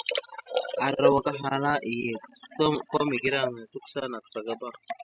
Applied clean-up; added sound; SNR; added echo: classical method spectral subtraction.